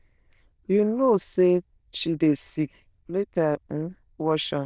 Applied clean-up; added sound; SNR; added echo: neural diffusion model UNIVERSE++.